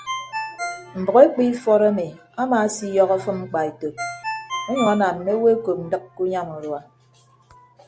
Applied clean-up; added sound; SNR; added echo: none; Ringtone; 14 dB; none.